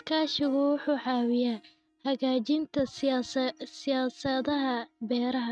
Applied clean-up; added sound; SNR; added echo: neural mask model RNNoise.